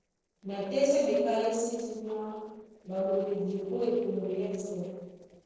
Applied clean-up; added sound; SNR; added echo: neural separator model SepFormer DNS4.